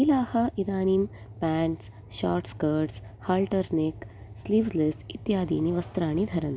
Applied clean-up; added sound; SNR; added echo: none; none; none; none.